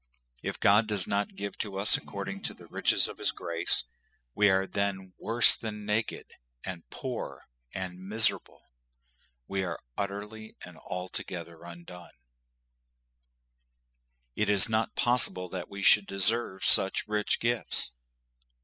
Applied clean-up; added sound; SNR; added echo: classical method spectral subtraction.